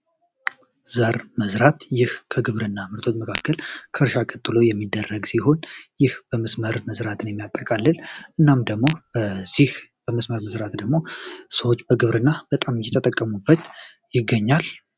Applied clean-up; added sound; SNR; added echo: none; Tap / Glass; 13 dB; none.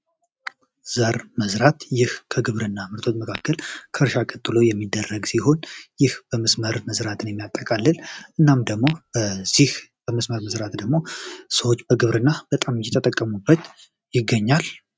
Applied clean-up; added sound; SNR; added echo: neural mask model RNNoise.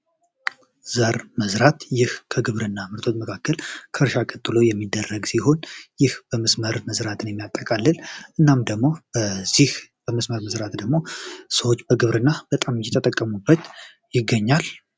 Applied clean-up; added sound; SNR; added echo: none; none; none; none.